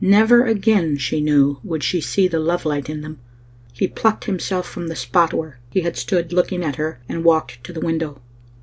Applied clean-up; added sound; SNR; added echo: none; none; none; none.